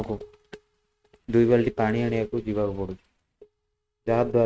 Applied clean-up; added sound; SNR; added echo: neural mask model RNNoise.